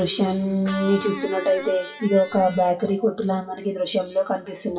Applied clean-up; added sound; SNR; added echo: classical method WPE with log-MMSE.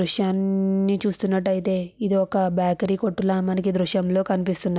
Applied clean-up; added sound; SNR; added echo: none; none; none; none.